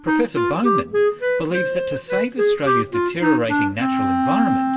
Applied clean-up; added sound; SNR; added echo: none; Wind instrument, woodwind instrument; -5 dB; reverberation time 1.8 s.